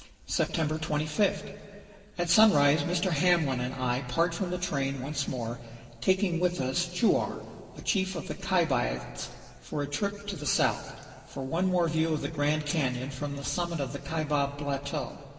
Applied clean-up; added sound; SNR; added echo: none; none; none; reverberation time 2.3 s.